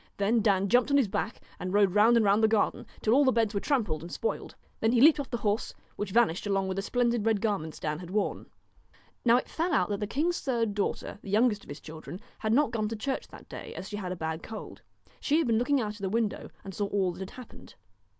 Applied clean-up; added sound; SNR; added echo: none; none; none; none.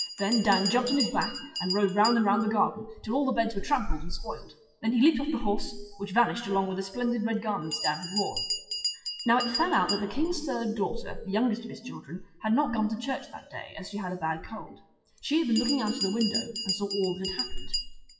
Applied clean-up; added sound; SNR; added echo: classical method WPE with log-MMSE.